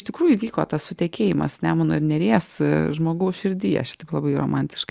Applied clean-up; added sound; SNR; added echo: none; none; none; none.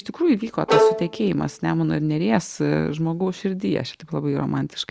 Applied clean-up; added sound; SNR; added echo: none; Bowed string instrument; 0 dB; none.